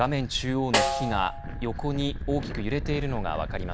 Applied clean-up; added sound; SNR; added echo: none; Snare drum; 5 dB; none.